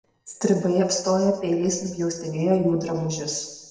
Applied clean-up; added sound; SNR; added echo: neural separator model SepFormer DNS4.